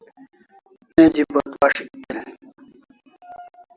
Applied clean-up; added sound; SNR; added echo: none; none; none; none.